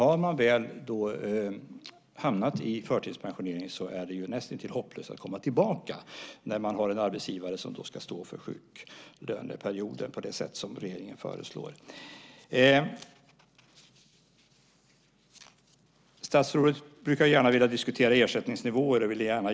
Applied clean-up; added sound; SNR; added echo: none; none; none; none.